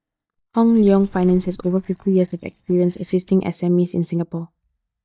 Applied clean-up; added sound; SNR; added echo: neural mask model DeepFilterNet 3.